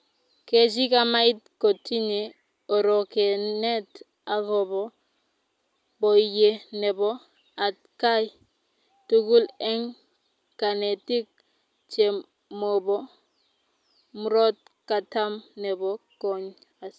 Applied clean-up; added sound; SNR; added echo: none; none; none; none.